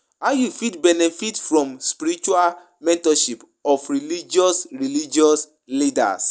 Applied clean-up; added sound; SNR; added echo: none; none; none; none.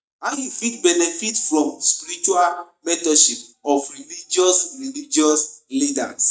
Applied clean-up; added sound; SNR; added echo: neural mask model DeepFilterNet 3.